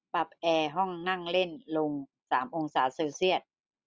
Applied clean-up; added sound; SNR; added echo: none; none; none; none.